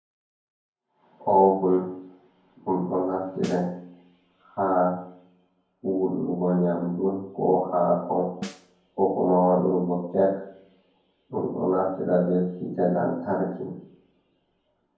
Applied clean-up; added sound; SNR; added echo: none; Snare drum; 18 dB; reverberation time 0.9 s.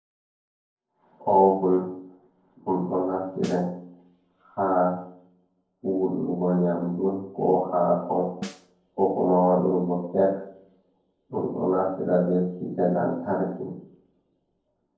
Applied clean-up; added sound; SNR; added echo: neural separator model SepFormer DNS4.